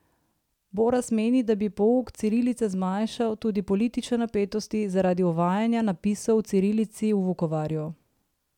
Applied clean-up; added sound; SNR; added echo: none; none; none; none.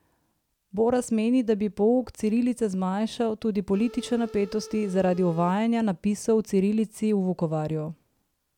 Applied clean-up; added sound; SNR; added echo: none; Telephone; 18 dB; none.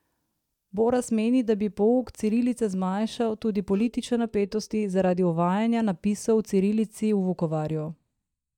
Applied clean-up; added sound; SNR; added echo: neural mask model DeepFilterNet 3.